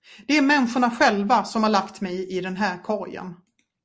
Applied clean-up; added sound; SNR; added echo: none; none; none; none.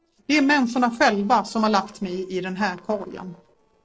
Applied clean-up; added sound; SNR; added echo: neural separator model SepFormer DNS4.